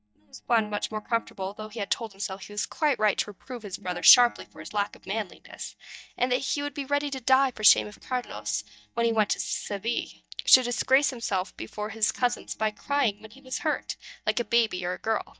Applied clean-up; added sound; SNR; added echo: neural mask model DeepFilterNet 3.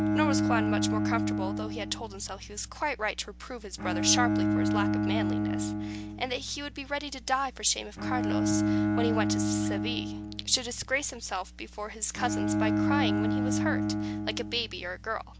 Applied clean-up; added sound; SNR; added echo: none; Bowed string instrument; -3 dB; none.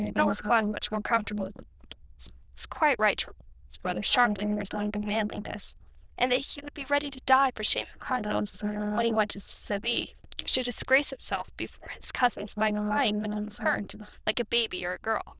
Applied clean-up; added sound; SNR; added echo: neural diffusion model UNIVERSE++.